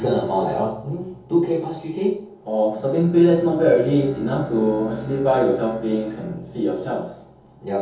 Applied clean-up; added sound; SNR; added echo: none; Bowed string instrument; 17 dB; reverberation time 0.7 s.